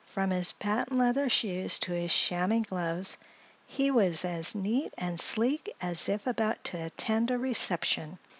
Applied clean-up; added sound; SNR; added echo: none; none; none; none.